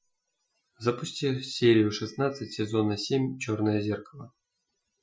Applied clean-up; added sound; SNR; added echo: classical method Wiener filter.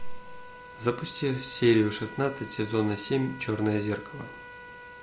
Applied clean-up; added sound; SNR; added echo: none; Trumpet; 16 dB; none.